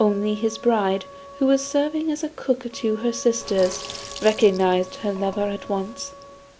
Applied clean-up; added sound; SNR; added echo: none; Wind instrument, woodwind instrument + Sink (filling or washing); 17 dB; none.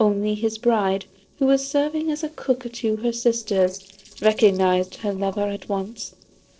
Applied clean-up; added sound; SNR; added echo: neural separator model SepFormer DNS4.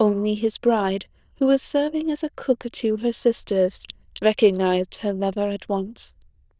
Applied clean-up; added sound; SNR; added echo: neural diffusion model UNIVERSE++.